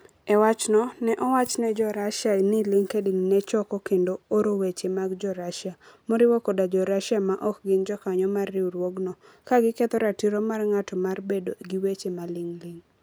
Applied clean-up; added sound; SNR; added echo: none; none; none; none.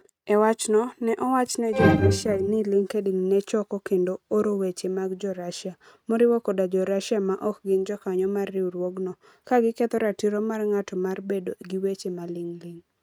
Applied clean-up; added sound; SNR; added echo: neural mask model RNNoise.